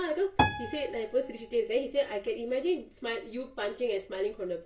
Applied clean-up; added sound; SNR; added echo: none; Piano; 4 dB; reverberation time 0.2 s.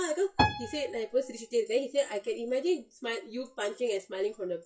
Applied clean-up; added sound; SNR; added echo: classical method WPE with log-MMSE.